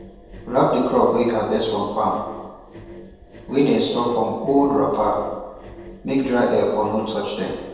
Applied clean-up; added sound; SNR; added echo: none; Engine; 18 dB; reverberation time 1.0 s.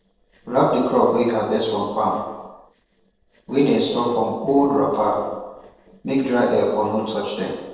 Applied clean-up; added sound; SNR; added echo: neural separator model SepFormer DNS4.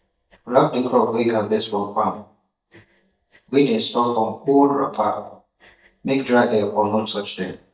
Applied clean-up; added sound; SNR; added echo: neural mask model DeepFilterNet 3.